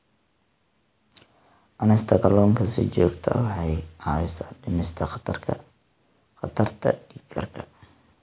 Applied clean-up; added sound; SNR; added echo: none; none; none; none.